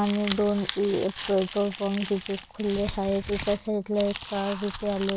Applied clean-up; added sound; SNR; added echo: none; Crumpling, crinkling; 11 dB; none.